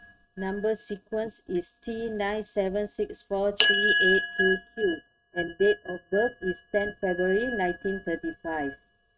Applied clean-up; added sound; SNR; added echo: neural mask model RNNoise.